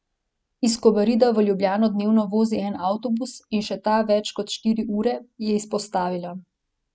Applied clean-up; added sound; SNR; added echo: none; none; none; none.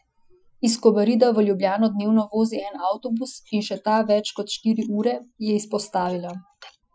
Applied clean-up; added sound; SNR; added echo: classical method Wiener filter.